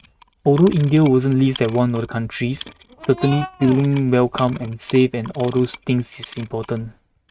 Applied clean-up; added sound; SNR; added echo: neural mask model RNNoise.